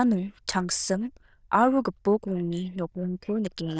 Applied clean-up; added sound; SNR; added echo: neural diffusion model UNIVERSE++.